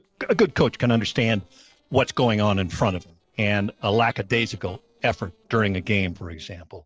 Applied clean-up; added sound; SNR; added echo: neural separator model SepFormer DNS4.